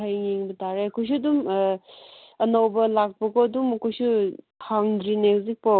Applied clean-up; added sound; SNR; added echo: none; none; none; none.